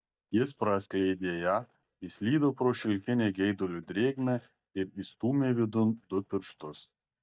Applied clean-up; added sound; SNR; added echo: neural mask model DeepFilterNet 3.